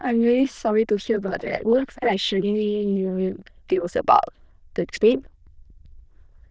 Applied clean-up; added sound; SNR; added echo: neural diffusion model UNIVERSE++.